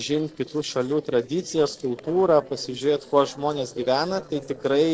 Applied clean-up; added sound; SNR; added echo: neural separator model SepFormer DNS4.